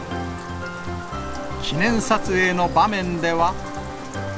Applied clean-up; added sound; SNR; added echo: none; Rain; 10 dB; none.